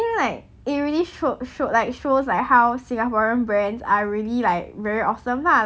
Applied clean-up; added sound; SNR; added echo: none; none; none; none.